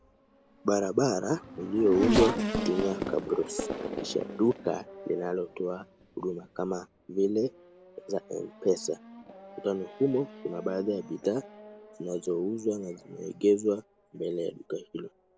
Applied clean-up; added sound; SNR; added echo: none; Race car, auto racing / Accelerating, revving, vroom; 7 dB; none.